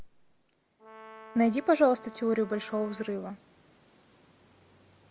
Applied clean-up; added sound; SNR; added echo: none; Brass instrument; 19 dB; none.